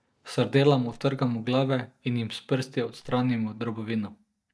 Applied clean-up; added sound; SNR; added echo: neural mask model DeepFilterNet 3.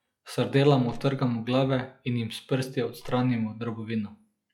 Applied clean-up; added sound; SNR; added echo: classical method log-MMSE.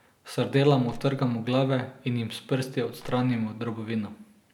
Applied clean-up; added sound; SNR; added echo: none; Crushing; 18 dB; none.